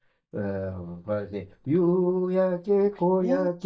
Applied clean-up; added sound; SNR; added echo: neural mask model DeepFilterNet 3.